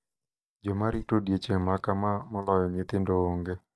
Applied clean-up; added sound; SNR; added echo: neural mask model DeepFilterNet 3.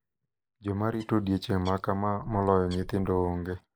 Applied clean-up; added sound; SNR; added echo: neural mask model Resemble Enhance denoiser.